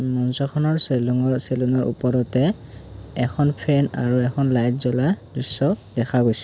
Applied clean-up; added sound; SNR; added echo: none; none; none; none.